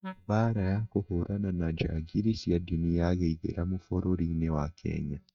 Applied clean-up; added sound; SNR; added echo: neural mask model DeepFilterNet 3.